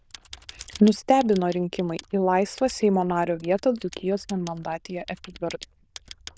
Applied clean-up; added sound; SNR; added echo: neural diffusion model UNIVERSE++.